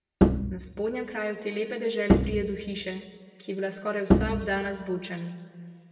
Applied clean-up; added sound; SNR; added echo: none; Bowed string instrument; -5 dB; reverberation time 1.5 s.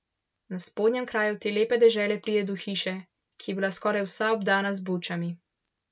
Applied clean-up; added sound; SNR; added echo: none; none; none; none.